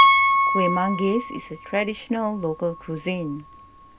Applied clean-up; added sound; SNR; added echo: none; Piano; -3 dB; none.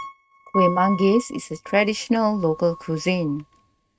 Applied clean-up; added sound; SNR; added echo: neural mask model RNNoise.